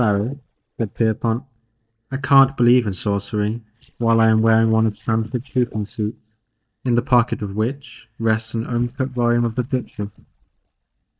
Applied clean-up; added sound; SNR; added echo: neural mask model DeepFilterNet 3.